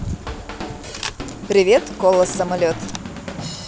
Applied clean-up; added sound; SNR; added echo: none; Drum / Drum kit + Camera; 10 dB; none.